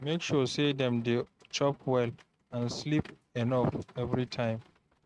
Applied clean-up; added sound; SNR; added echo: neural mask model RNNoise.